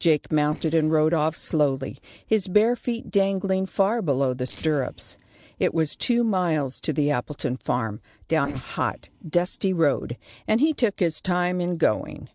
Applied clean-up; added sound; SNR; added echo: neural separator model SepFormer DNS4.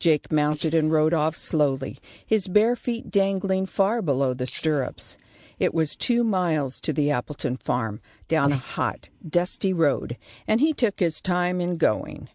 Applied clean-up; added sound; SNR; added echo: neural mask model Resemble Enhance denoiser.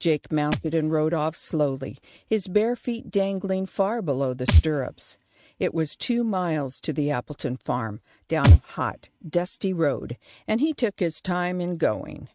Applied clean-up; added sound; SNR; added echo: neural mask model RNNoise.